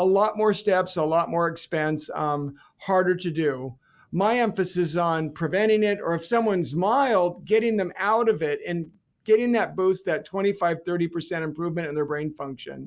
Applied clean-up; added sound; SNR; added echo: none; none; none; none.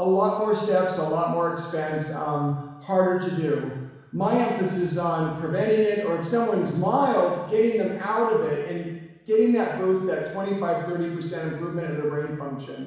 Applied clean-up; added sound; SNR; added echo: none; none; none; reverberation time 1.1 s.